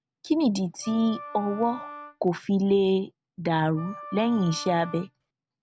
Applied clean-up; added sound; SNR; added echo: none; Wind instrument, woodwind instrument; 15 dB; none.